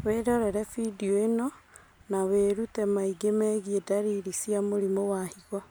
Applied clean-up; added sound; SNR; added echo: none; none; none; none.